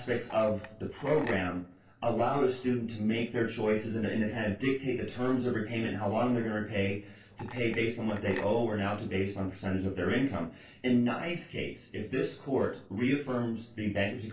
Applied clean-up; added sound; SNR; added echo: neural separator model SepFormer DNS4.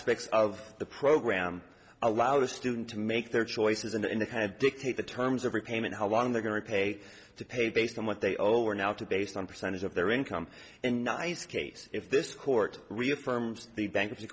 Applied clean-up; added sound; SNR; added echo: none; none; none; none.